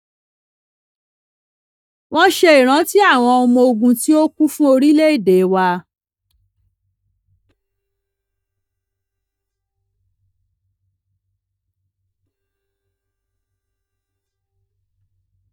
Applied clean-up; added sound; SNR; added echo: neural mask model DeepFilterNet 3.